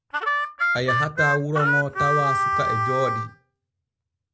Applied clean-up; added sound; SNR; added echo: none; Harmonica; -4 dB; none.